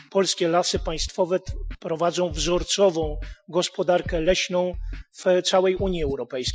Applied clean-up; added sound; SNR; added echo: classical method Wiener filter.